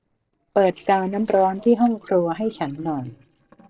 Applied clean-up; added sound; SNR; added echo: neural separator model SepFormer DNS4.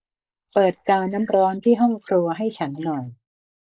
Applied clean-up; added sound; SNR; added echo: neural mask model Resemble Enhance denoiser.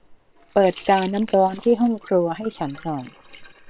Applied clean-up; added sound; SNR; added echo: neural separator model SepFormer WHAM!.